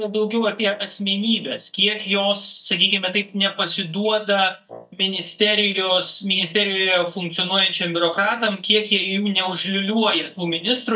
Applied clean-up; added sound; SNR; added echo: neural mask model DeepFilterNet 3.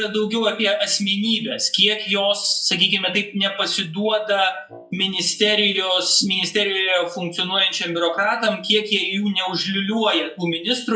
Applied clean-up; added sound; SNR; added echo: classical method WPE with log-MMSE.